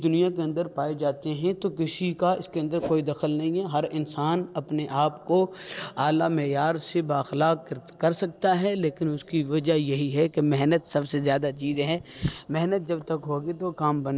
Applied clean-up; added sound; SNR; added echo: neural separator model SepFormer DNS4.